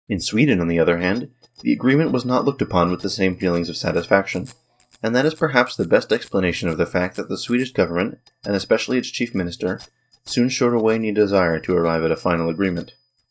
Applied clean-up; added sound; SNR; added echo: neural mask model DeepFilterNet 3.